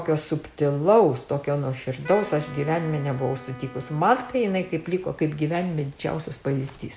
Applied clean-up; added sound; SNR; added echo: none; Wind instrument, woodwind instrument; 18 dB; none.